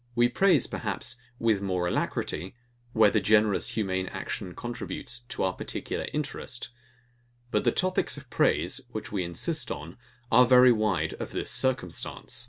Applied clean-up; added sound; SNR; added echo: none; none; none; none.